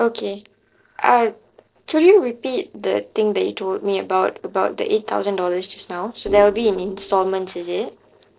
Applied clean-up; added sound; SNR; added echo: neural separator model SepFormer DNS4.